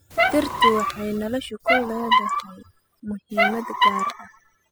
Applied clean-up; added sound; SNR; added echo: classical method spectral subtraction.